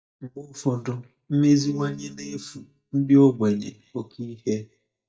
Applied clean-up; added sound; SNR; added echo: neural mask model DeepFilterNet 3.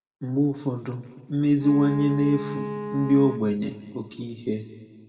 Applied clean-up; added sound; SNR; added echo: none; Bowed string instrument; 8 dB; reverberation time 1.8 s.